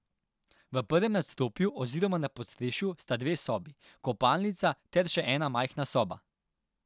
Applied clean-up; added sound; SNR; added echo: none; none; none; none.